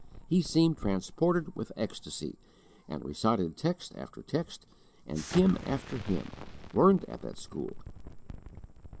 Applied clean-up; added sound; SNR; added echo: none; Cricket / Frog + Explosion; 14 dB; none.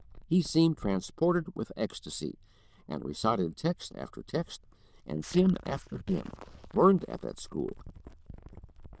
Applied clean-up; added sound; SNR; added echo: neural diffusion model UNIVERSE++.